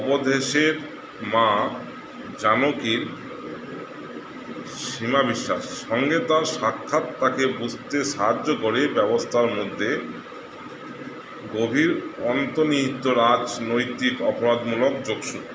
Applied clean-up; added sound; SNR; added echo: none; none; none; none.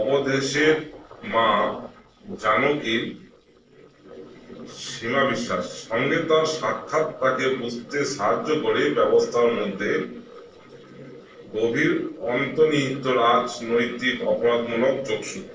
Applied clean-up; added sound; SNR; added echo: neural separator model SepFormer DNS4.